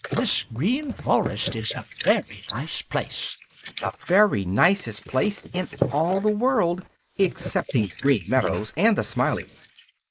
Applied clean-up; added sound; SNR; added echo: neural mask model Resemble Enhance denoiser.